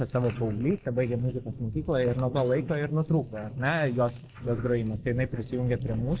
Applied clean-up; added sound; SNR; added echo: neural mask model Resemble Enhance denoiser.